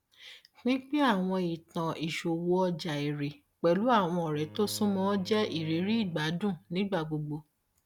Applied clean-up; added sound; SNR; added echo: none; Bowed string instrument; 20 dB; none.